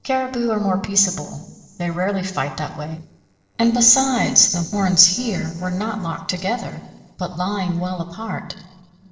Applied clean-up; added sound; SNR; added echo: neural separator model SepFormer DNS4.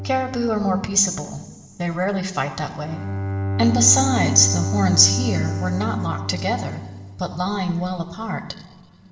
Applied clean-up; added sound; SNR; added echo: none; Bowed string instrument; 5 dB; reverberation time 2.5 s.